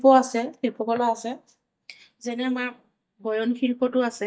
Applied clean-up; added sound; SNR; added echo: neural mask model DeepFilterNet 3.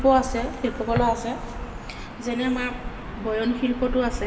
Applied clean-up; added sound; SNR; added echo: none; Gull, seagull / Ocean; 8 dB; reverberation time 2.3 s.